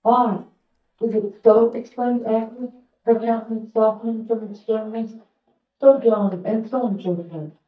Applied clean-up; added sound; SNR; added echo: neural mask model DeepFilterNet 3.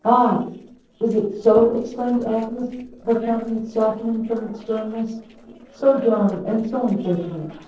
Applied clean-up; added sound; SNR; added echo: neural separator model SepFormer DNS4.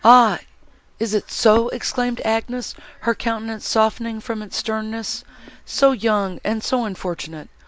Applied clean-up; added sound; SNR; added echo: none; none; none; none.